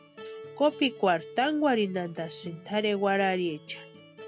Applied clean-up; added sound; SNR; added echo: none; Acoustic guitar; 17 dB; none.